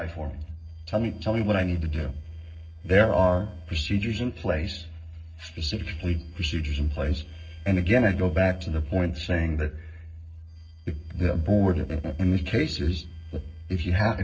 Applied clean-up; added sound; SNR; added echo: neural separator model SepFormer DNS4.